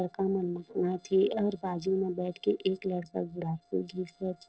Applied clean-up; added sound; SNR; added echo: neural separator model SepFormer DNS4.